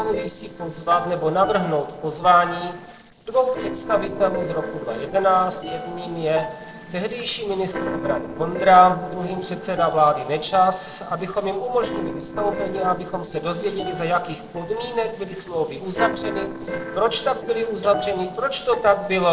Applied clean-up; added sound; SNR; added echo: neural separator model SepFormer DNS4.